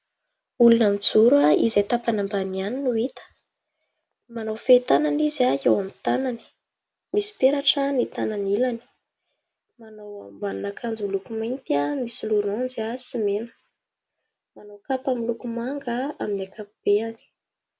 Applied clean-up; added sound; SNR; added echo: none; none; none; none.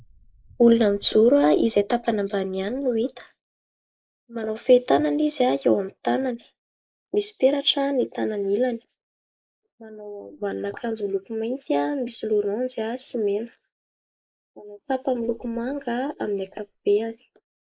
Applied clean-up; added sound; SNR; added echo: neural mask model Resemble Enhance denoiser.